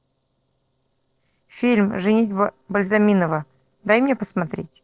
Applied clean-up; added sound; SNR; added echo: neural separator model SepFormer DNS4.